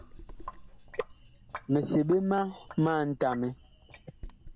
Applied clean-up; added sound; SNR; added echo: none; Sink (filling or washing); 16 dB; none.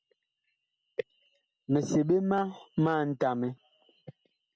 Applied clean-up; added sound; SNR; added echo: none; none; none; none.